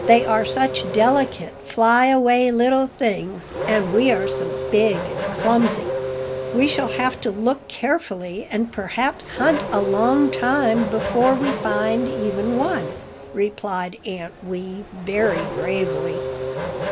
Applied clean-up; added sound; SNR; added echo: none; Race car, auto racing / Accelerating, revving, vroom; 6 dB; none.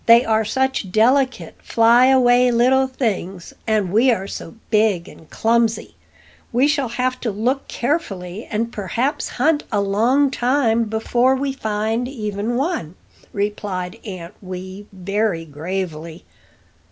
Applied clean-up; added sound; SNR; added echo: none; none; none; none.